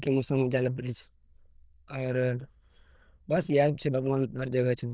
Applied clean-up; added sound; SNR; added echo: neural diffusion model UNIVERSE++.